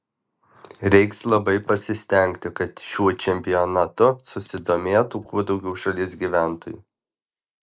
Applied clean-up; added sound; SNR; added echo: neural mask model Resemble Enhance denoiser.